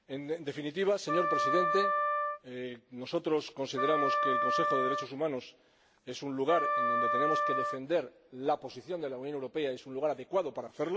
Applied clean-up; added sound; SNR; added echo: none; Wind instrument, woodwind instrument; -2 dB; none.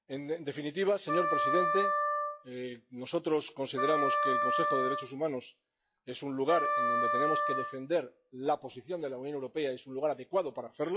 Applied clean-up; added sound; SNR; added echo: classical method log-MMSE.